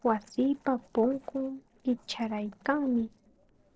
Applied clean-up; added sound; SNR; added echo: neural separator model SepFormer DNS4.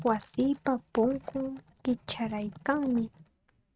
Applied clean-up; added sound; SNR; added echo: neural mask model RNNoise.